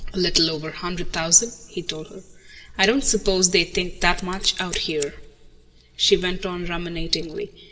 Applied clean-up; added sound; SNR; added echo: none; Scissors; 14 dB; reverberation time 1.2 s.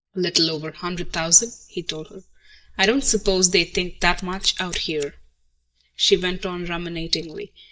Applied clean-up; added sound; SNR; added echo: neural mask model DeepFilterNet 3.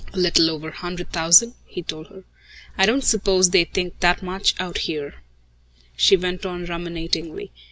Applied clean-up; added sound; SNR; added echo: none; none; none; none.